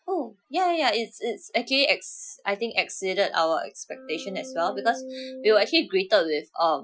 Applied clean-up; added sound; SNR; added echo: classical method Wiener filter.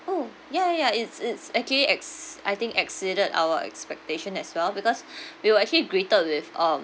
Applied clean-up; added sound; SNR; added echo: none; none; none; none.